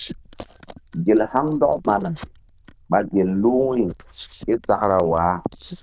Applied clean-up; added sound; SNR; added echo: neural diffusion model UNIVERSE++.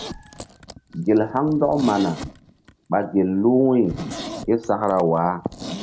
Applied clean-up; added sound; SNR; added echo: none; Zipper (clothing); 14 dB; none.